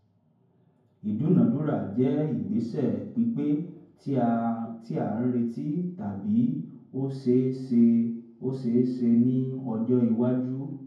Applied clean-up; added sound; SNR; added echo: none; none; none; reverberation time 0.9 s.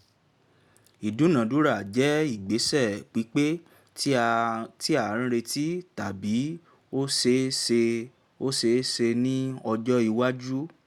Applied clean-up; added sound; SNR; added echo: none; none; none; none.